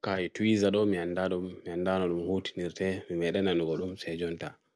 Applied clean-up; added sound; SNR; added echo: none; none; none; none.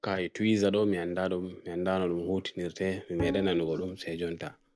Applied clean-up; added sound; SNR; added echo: none; Bowed string instrument; 10 dB; none.